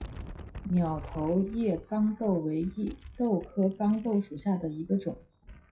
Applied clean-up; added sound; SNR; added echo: classical method WPE with log-MMSE.